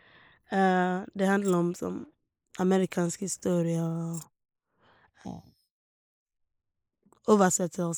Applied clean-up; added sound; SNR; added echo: neural mask model Resemble Enhance denoiser.